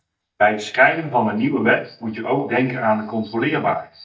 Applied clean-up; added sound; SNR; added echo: neural mask model DeepFilterNet 3.